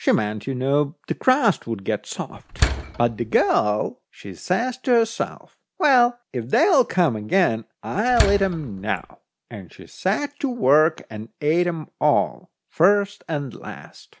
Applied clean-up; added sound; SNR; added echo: none; Slam; 4 dB; none.